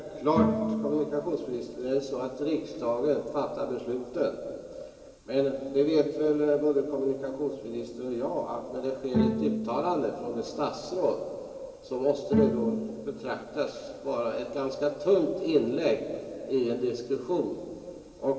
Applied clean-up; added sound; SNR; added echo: none; Bowed string instrument; 4 dB; reverberation time 2.4 s.